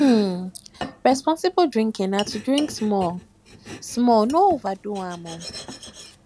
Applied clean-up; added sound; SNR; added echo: none; Domestic sounds, home sounds; 15 dB; none.